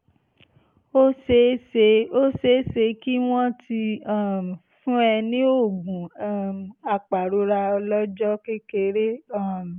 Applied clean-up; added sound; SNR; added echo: none; none; none; none.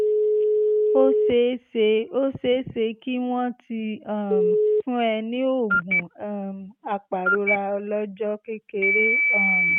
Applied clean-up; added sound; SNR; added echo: neural mask model RNNoise.